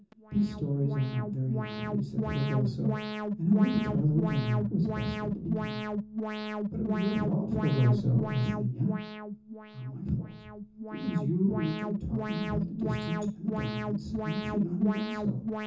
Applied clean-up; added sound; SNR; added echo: none; Alarm; 5 dB; reverberation time 0.6 s.